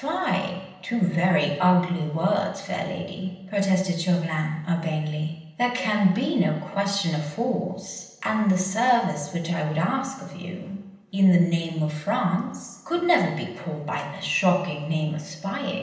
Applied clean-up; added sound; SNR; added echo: none; none; none; reverberation time 0.9 s.